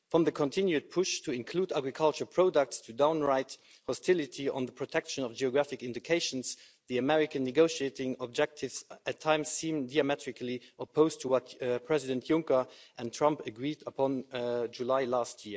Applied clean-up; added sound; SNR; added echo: none; none; none; none.